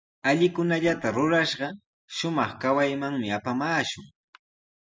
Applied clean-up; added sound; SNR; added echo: none; Organ; 18 dB; none.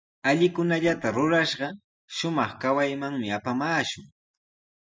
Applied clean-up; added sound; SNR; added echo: neural mask model DeepFilterNet 3.